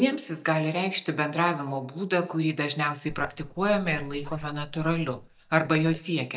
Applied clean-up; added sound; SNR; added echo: neural mask model DeepFilterNet 3.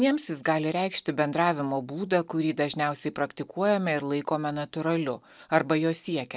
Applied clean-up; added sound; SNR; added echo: none; none; none; none.